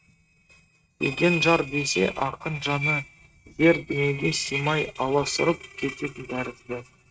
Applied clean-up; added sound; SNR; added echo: neural mask model RNNoise.